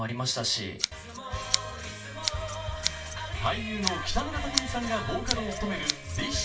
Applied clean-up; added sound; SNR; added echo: none; Scissors; 5 dB; reverberation time 0.2 s.